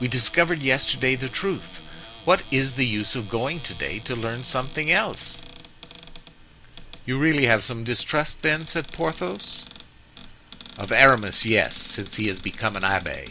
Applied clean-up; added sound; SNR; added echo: none; Cupboard open or close; 16 dB; none.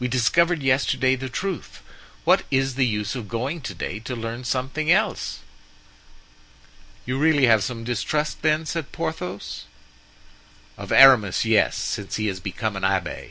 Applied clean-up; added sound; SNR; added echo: none; none; none; none.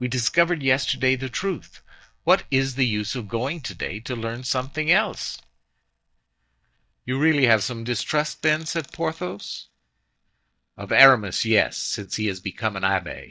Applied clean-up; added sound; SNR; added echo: neural mask model DeepFilterNet 3.